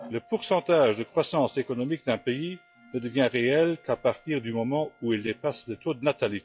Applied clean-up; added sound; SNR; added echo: classical method log-MMSE.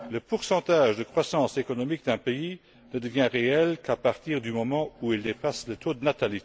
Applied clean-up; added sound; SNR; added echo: none; none; none; none.